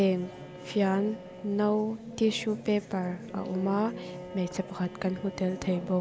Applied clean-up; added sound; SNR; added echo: none; Bowed string instrument; 16 dB; none.